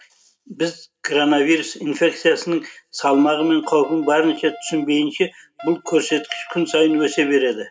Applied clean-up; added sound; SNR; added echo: none; Wind instrument, woodwind instrument; 18 dB; reverberation time 0.3 s.